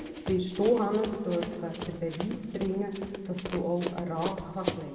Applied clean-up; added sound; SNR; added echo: none; Run; 8 dB; reverberation time 1.9 s.